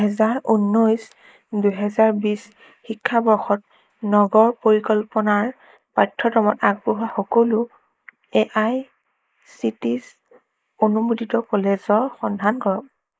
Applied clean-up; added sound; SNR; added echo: neural mask model Resemble Enhance denoiser.